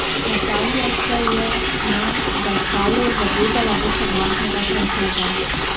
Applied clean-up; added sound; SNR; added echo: none; Liquid; -5 dB; reverberation time 0.4 s.